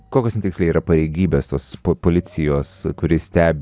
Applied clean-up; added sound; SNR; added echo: none; none; none; none.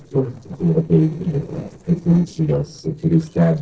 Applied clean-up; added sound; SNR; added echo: neural separator model SepFormer DNS4.